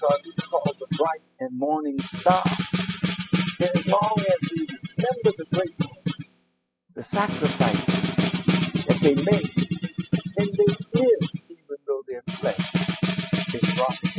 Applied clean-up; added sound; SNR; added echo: classical method spectral subtraction.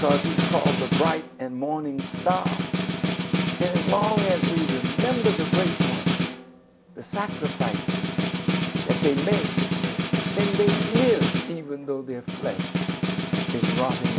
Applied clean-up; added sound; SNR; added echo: none; Snare drum; -2 dB; none.